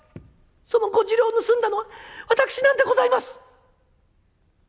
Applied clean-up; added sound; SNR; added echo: none; none; none; none.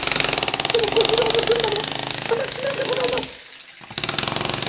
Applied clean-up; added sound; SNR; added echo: none; Tools; 0 dB; reverberation time 0.3 s.